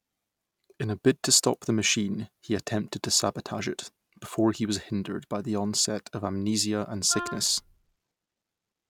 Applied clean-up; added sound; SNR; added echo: none; Wind instrument, woodwind instrument; 10 dB; none.